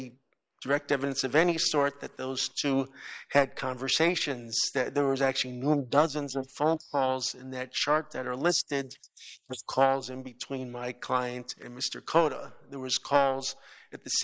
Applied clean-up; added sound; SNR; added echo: neural mask model Resemble Enhance denoiser.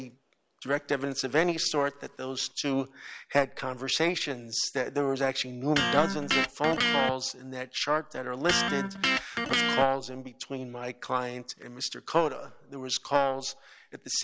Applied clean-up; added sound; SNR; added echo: none; Electric guitar; 1 dB; none.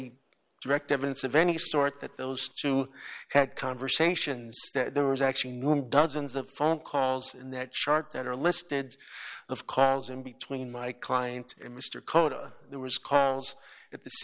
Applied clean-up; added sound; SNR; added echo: none; none; none; none.